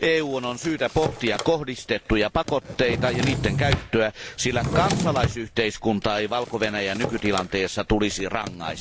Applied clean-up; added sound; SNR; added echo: none; Drawer open or close; 6 dB; none.